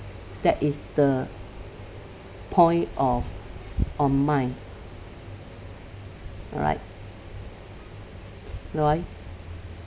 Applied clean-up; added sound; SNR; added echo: none; none; none; none.